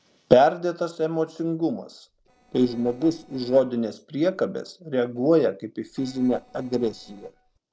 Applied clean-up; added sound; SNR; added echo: neural separator model SepFormer DNS4.